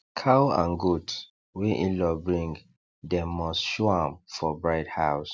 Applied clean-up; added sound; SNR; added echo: none; none; none; none.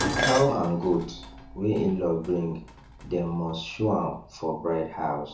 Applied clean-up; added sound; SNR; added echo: none; Dishes, pots, and pans; 8 dB; reverberation time 0.6 s.